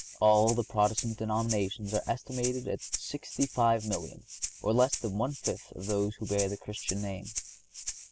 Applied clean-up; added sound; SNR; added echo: none; Rattle (instrument); 9 dB; none.